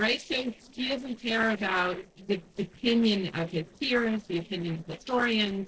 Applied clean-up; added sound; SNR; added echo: neural separator model SepFormer DNS4.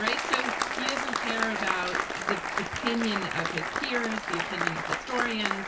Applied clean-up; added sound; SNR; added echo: none; Applause; -2 dB; reverberation time 0.2 s.